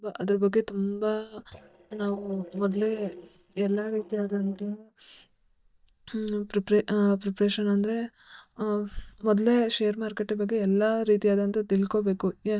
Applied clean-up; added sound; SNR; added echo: neural mask model DeepFilterNet 3.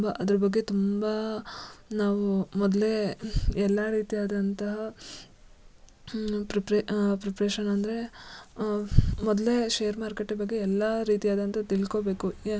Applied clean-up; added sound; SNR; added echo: none; none; none; none.